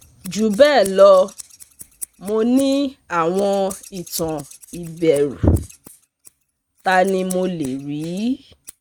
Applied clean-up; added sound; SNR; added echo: neural mask model RNNoise.